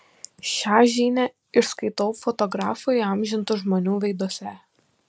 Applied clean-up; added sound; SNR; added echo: none; none; none; none.